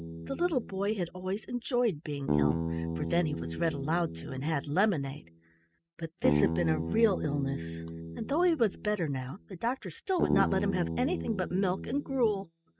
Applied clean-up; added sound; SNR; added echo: neural mask model RNNoise.